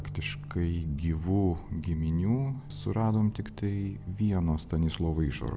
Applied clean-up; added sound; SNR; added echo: none; none; none; none.